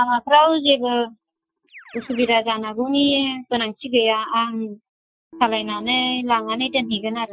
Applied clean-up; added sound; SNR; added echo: classical method Wiener filter.